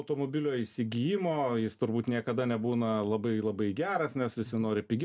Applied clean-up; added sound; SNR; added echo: none; none; none; none.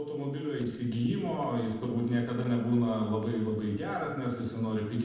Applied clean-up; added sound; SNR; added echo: neural separator model SepFormer DNS4.